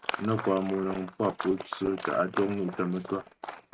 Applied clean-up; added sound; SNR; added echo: neural mask model RNNoise.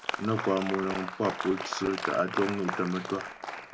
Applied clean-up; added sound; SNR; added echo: none; Applause; 6 dB; none.